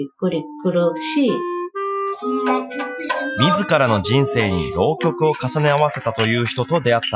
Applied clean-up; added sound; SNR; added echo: classical method Wiener filter.